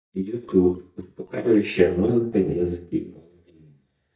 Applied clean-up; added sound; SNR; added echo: neural mask model DeepFilterNet 3.